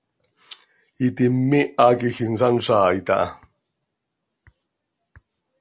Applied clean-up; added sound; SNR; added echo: none; none; none; none.